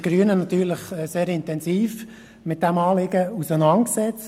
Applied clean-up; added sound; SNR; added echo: none; none; none; none.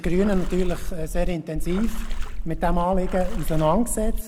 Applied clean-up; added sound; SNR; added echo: none; Water / Splash, splatter; -1 dB; none.